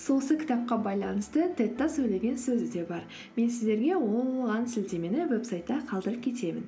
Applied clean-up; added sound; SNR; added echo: none; none; none; none.